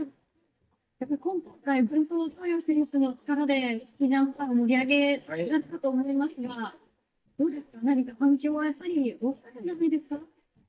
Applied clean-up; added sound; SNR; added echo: neural mask model DeepFilterNet 3.